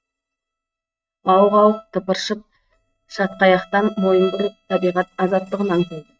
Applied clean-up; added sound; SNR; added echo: neural mask model RNNoise.